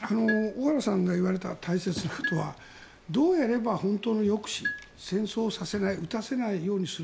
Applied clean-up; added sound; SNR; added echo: none; Marimba, xylophone; 12 dB; none.